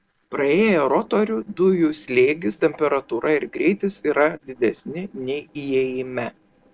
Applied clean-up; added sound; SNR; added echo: neural separator model SepFormer DNS4.